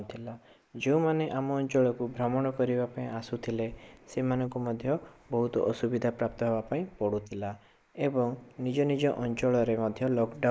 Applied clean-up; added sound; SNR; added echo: neural mask model Resemble Enhance denoiser.